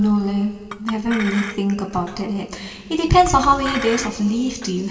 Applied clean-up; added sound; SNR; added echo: none; Chink, clink; 14 dB; reverberation time 2.5 s.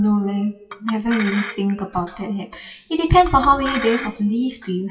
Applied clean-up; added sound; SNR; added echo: classical method WPE with log-MMSE.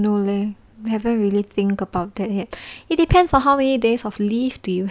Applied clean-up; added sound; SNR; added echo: none; none; none; none.